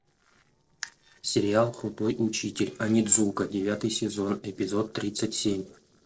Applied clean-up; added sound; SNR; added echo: neural separator model SepFormer DNS4.